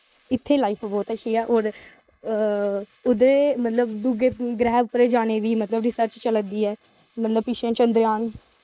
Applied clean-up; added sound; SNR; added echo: neural mask model Resemble Enhance denoiser.